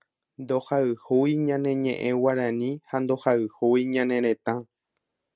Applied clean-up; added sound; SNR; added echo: none; none; none; none.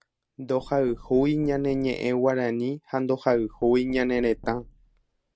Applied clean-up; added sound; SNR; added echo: none; Knock; 20 dB; none.